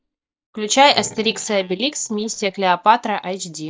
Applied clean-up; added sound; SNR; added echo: neural mask model DeepFilterNet 3.